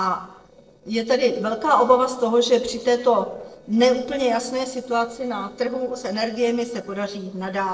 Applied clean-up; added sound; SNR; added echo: neural separator model SepFormer DNS4.